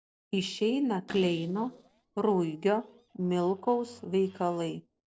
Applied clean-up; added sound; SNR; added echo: neural separator model SepFormer DNS4.